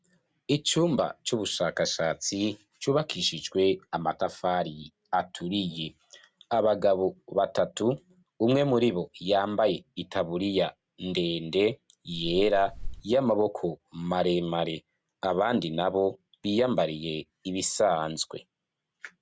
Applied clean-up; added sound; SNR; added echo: none; Wind; 7 dB; none.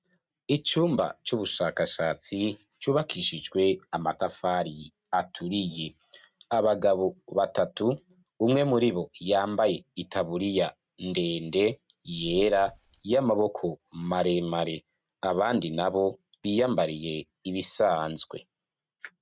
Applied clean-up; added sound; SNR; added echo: neural mask model RNNoise.